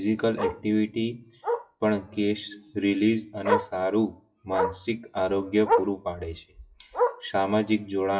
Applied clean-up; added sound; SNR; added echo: classical method WPE with log-MMSE.